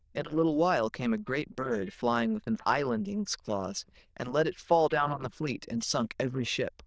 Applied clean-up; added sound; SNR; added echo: neural diffusion model UNIVERSE++.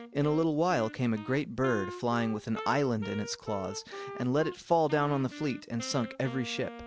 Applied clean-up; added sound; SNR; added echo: none; Wind instrument, woodwind instrument; 13 dB; none.